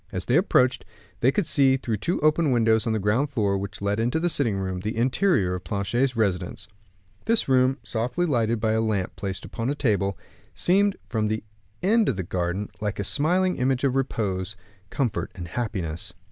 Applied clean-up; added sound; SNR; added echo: none; none; none; none.